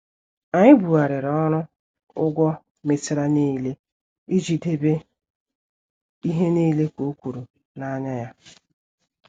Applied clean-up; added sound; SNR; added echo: none; none; none; none.